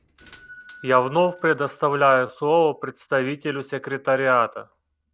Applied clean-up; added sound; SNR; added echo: none; Doorbell; 14 dB; none.